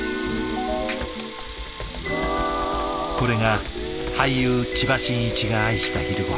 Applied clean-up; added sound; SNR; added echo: none; Tools + Computer keyboard; 9 dB; none.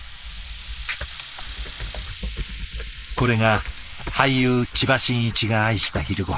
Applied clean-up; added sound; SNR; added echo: neural mask model Resemble Enhance denoiser.